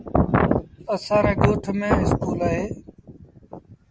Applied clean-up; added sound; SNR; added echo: none; none; none; none.